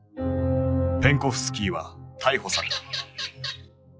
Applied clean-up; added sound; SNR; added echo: classical method log-MMSE.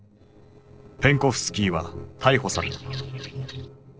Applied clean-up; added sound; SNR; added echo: neural separator model SepFormer DNS4.